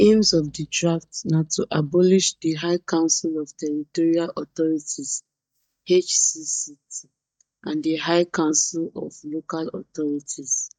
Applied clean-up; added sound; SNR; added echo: neural mask model DeepFilterNet 3.